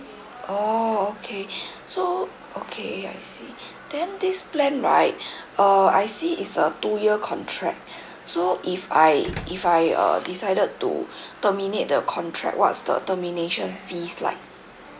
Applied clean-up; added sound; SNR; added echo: none; Slam; 16 dB; none.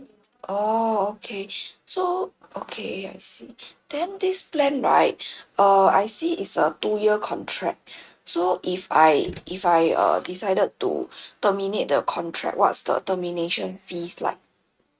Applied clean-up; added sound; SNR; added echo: neural mask model RNNoise.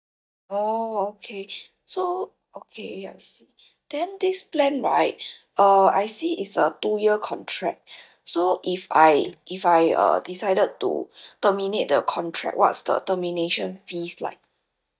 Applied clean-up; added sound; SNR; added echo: neural mask model DeepFilterNet 3.